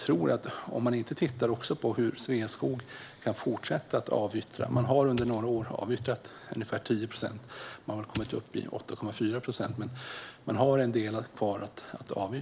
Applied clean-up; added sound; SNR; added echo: none; Coin (dropping); 13 dB; none.